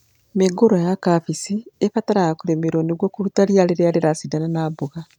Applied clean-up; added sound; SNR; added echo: none; none; none; none.